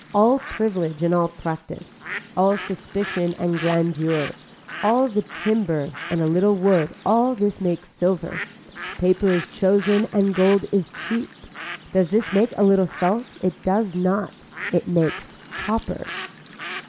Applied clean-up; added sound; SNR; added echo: none; Bird; 14 dB; none.